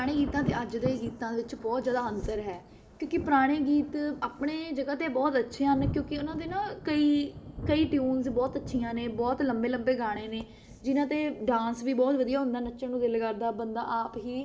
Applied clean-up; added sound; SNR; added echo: none; Thunder; 13 dB; reverberation time 2.2 s.